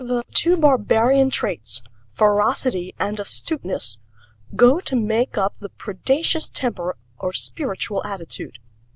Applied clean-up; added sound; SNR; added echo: none; none; none; none.